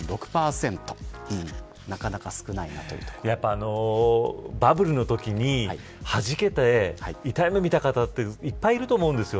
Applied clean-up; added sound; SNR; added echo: none; none; none; none.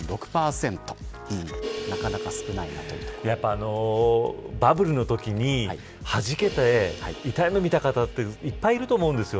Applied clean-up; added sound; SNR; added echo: none; Crash cymbal + Chink, clink; 14 dB; none.